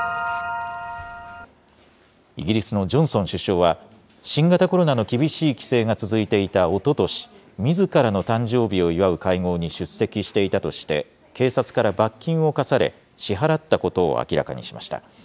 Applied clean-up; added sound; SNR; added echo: none; none; none; none.